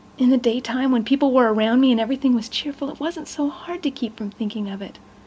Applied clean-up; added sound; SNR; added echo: none; none; none; none.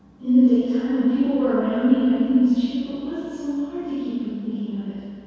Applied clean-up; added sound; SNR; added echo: none; none; none; reverberation time 2.0 s.